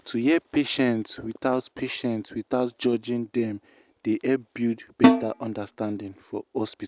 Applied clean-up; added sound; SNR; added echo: none; Snare drum; -4 dB; none.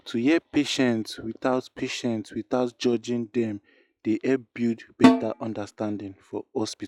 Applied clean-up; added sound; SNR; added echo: classical method log-MMSE.